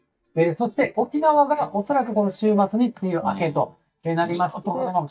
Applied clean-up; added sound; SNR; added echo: neural mask model DeepFilterNet 3.